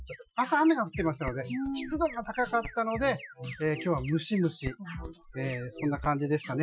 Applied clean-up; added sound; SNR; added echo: classical method Wiener filter.